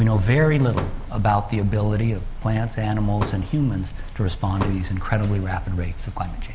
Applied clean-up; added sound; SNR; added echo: none; Fireworks; 13 dB; none.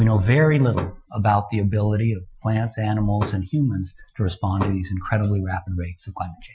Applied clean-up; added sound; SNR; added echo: classical method Wiener filter.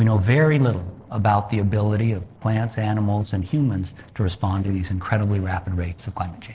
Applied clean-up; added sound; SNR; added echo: neural separator model SepFormer DNS4.